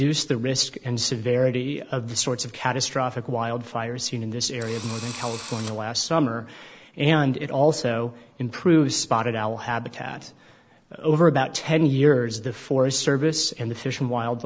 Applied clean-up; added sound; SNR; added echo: none; Engine / Drill; 14 dB; none.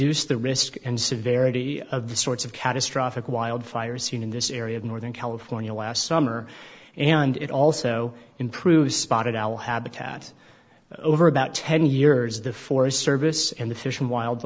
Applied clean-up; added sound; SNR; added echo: none; none; none; none.